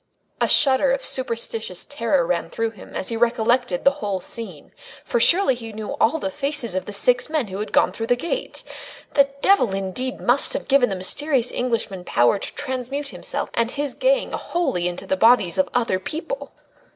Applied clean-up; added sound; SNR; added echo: none; none; none; none.